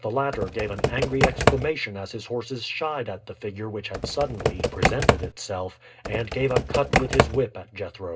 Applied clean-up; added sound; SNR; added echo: none; Computer keyboard; -4 dB; reverberation time 0.2 s.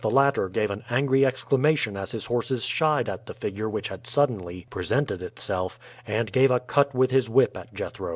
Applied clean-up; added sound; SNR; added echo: none; none; none; none.